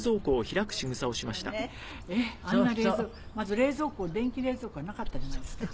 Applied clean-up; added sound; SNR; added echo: none; Bird; 9 dB; none.